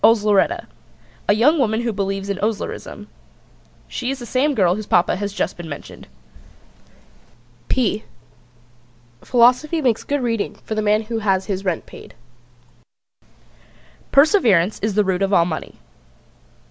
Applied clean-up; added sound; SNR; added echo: none; none; none; none.